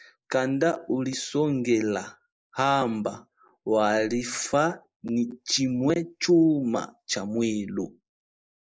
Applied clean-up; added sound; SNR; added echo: neural mask model Resemble Enhance denoiser.